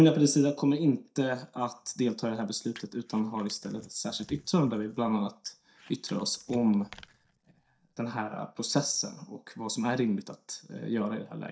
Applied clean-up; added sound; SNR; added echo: neural mask model DeepFilterNet 3.